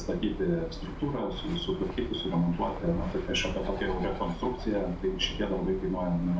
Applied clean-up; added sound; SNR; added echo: none; Bird; 8 dB; reverberation time 0.4 s.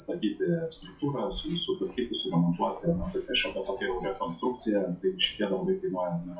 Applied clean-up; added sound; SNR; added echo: classical method WPE with log-MMSE.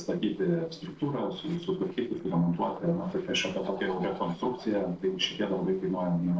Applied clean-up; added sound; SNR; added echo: neural separator model SepFormer DNS4.